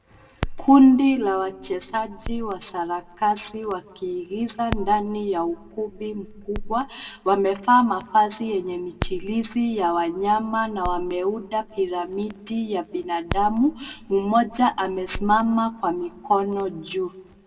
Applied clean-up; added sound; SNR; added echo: none; Crackle; 14 dB; reverberation time 0.7 s.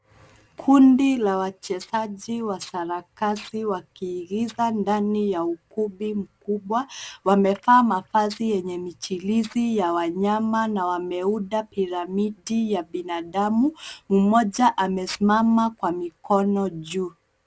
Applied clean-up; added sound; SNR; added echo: none; none; none; none.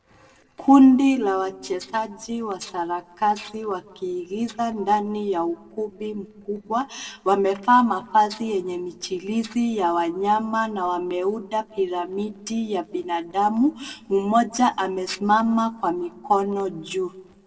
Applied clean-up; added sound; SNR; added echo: neural separator model SepFormer DNS4.